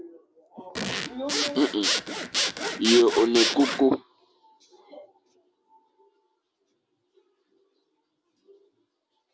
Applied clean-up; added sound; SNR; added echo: none; Zipper (clothing) / Sawing; 0 dB; none.